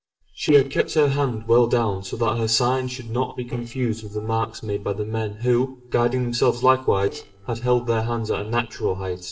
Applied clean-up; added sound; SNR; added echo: neural separator model SepFormer DNS4.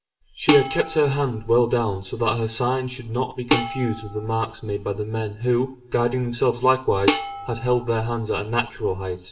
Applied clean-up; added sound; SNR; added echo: none; Dishes, pots, and pans; 6 dB; reverberation time 0.6 s.